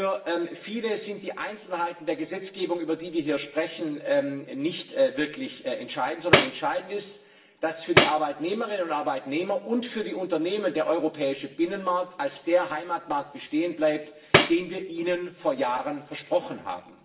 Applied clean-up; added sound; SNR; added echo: none; Tambourine; -1 dB; reverberation time 0.7 s.